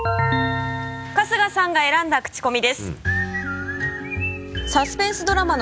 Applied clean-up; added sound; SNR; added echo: none; none; none; none.